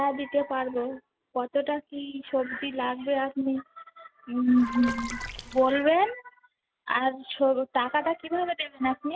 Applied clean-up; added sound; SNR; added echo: none; Water / Splash, splatter; 14 dB; none.